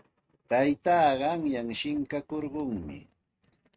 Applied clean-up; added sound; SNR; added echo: neural mask model RNNoise.